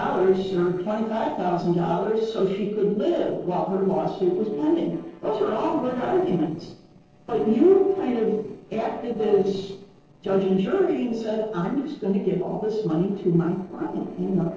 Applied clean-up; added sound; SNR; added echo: neural separator model SepFormer DNS4.